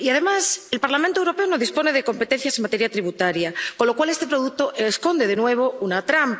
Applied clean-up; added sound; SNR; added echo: none; none; none; none.